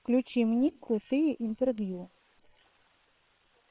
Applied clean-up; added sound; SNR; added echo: neural separator model SepFormer WHAM!.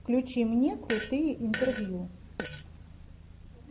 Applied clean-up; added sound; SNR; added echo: none; Fart; 10 dB; none.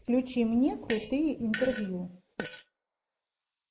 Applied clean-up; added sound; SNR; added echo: neural mask model Resemble Enhance denoiser.